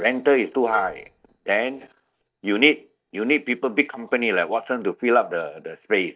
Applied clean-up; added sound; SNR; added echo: neural mask model DeepFilterNet 3.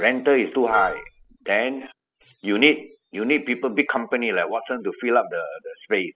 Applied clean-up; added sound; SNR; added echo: classical method spectral subtraction.